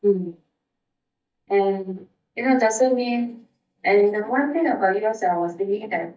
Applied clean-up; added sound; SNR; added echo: neural mask model DeepFilterNet 3.